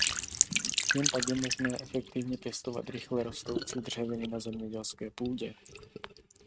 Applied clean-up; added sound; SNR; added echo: neural mask model RNNoise.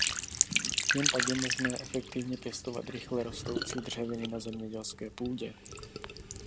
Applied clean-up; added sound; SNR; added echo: none; Trickle, dribble / Sink (filling or washing); -2 dB; none.